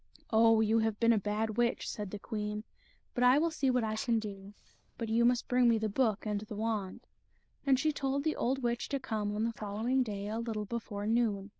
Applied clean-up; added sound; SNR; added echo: neural diffusion model UNIVERSE++.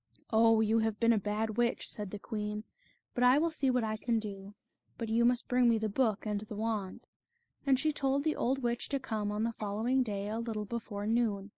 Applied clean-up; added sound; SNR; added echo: neural mask model Resemble Enhance denoiser.